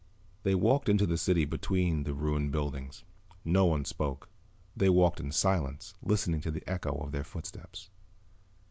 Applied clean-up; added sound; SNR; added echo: none; none; none; none.